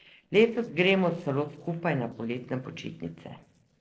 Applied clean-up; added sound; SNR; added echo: neural separator model SepFormer DNS4.